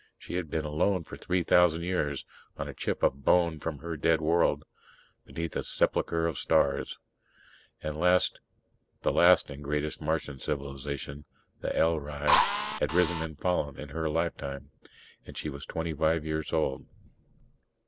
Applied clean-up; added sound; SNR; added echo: none; Drill; -2 dB; none.